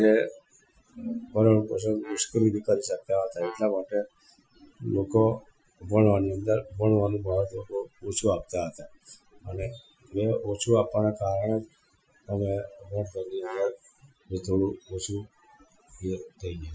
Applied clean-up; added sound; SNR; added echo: classical method Wiener filter.